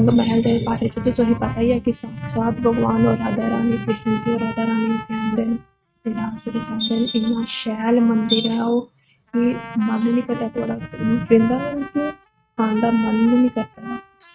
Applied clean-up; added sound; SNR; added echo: neural mask model RNNoise.